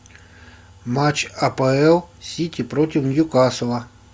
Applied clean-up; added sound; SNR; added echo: none; none; none; none.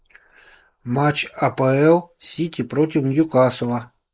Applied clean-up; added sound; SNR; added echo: neural mask model Resemble Enhance denoiser.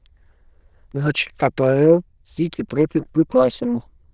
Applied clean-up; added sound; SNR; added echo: neural diffusion model UNIVERSE++.